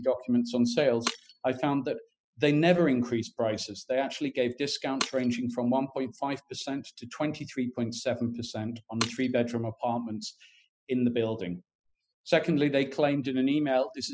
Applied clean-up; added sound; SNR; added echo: classical method spectral subtraction.